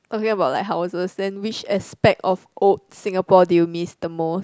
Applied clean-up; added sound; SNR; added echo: none; none; none; none.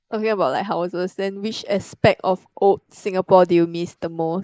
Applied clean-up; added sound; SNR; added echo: neural mask model Resemble Enhance denoiser.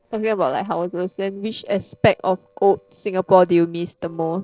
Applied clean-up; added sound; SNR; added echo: neural separator model SepFormer DNS4.